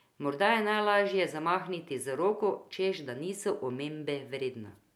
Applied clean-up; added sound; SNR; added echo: none; none; none; none.